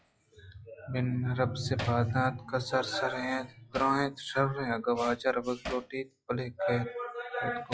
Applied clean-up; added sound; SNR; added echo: classical method log-MMSE.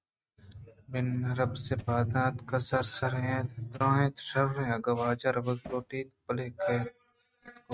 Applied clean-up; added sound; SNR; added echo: neural mask model RNNoise.